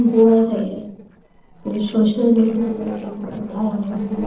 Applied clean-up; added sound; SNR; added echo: neural separator model SepFormer DNS4.